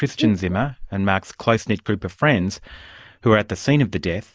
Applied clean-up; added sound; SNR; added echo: neural mask model Resemble Enhance denoiser.